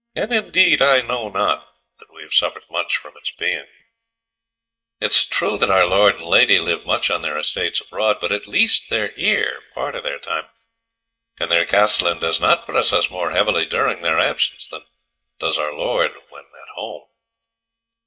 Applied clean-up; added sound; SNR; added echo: neural mask model DeepFilterNet 3.